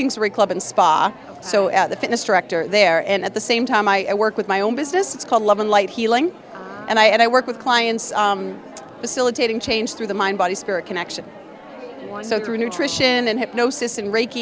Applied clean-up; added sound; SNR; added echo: none; none; none; none.